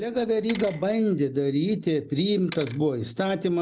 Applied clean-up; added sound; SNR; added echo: none; Bicycle; 19 dB; none.